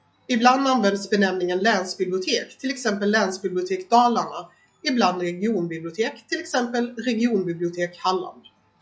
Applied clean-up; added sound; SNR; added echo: classical method log-MMSE.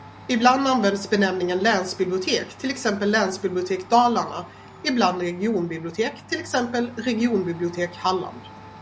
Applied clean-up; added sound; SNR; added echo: none; Domestic sounds, home sounds; 20 dB; none.